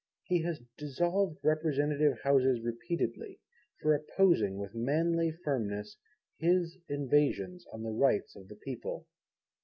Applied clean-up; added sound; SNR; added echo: none; none; none; none.